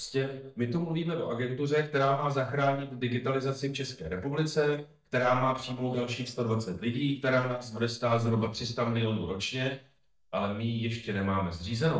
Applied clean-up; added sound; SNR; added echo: neural mask model DeepFilterNet 3.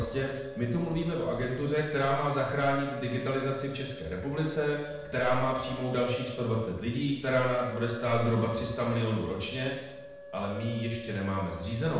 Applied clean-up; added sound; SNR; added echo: none; Wind instrument, woodwind instrument; 14 dB; reverberation time 1.0 s.